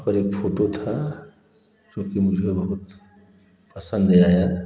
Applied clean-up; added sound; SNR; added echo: none; none; none; none.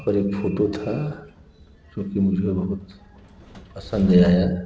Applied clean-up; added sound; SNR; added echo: none; Train; 19 dB; none.